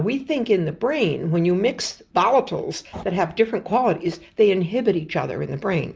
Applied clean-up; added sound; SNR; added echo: none; none; none; none.